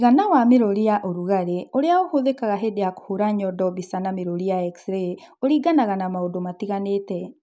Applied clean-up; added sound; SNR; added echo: none; none; none; none.